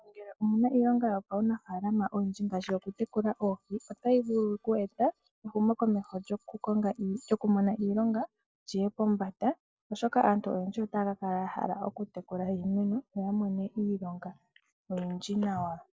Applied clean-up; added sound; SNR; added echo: neural separator model SepFormer DNS4.